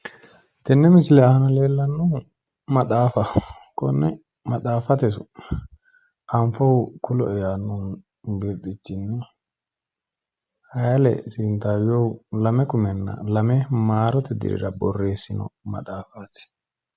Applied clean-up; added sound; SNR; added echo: none; none; none; none.